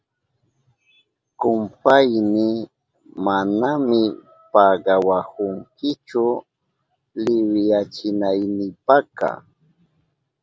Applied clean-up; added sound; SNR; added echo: none; none; none; none.